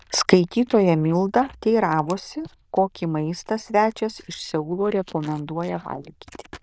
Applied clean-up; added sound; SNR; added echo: neural diffusion model UNIVERSE++.